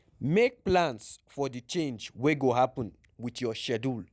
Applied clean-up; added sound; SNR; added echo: none; none; none; none.